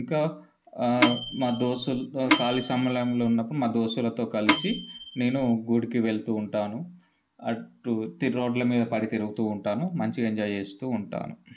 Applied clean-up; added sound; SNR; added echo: none; Microwave oven / Bell; -1 dB; none.